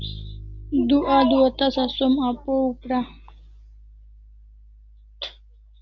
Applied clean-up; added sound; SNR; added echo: none; Bass guitar; 17 dB; none.